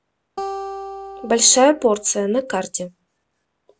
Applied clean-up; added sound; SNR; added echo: none; Acoustic guitar; 13 dB; none.